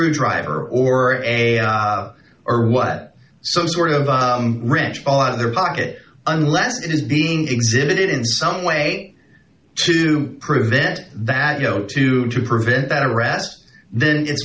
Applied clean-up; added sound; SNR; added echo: none; none; none; none.